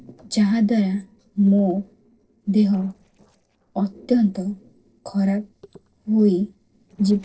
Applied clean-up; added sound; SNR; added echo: neural separator model SepFormer DNS4.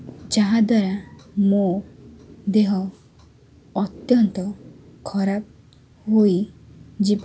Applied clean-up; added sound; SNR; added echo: none; none; none; none.